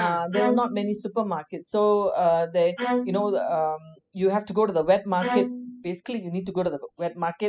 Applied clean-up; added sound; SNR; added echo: classical method spectral subtraction.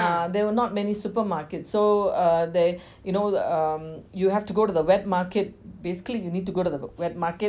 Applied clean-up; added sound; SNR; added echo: none; none; none; none.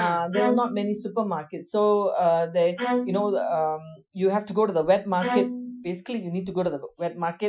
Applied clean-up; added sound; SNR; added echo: classical method Wiener filter.